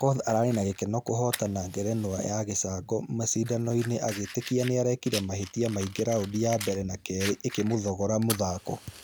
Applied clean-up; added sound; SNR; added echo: none; Fire; 15 dB; none.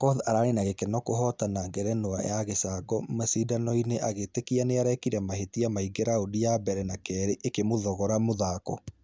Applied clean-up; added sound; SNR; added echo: none; none; none; none.